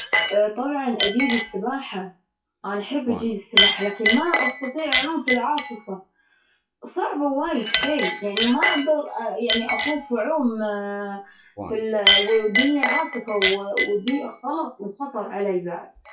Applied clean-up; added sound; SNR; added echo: classical method WPE with log-MMSE.